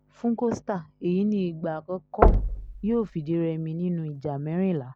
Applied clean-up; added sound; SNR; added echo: none; Knock; -1 dB; none.